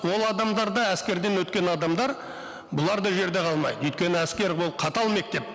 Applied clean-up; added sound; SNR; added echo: none; none; none; none.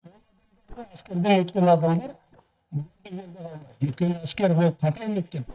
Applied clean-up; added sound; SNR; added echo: neural mask model DeepFilterNet 3.